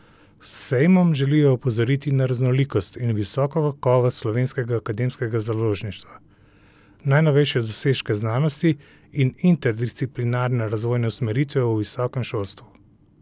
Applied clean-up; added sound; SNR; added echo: none; none; none; none.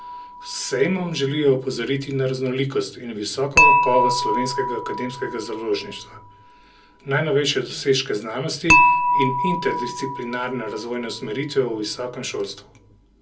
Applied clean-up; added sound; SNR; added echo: none; Dishes, pots, and pans / Chink, clink; 0 dB; reverberation time 0.2 s.